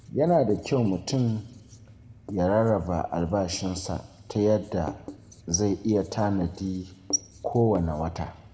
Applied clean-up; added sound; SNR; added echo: none; Writing; 14 dB; reverberation time 1.1 s.